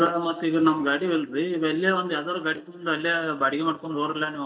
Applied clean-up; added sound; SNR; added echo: neural mask model DeepFilterNet 3.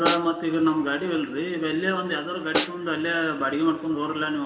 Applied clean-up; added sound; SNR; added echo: none; Snare drum; 8 dB; reverberation time 1.9 s.